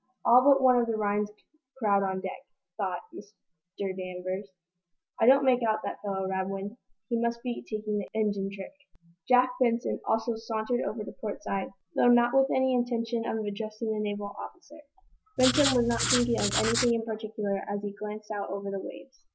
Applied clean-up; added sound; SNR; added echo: none; Writing; 1 dB; none.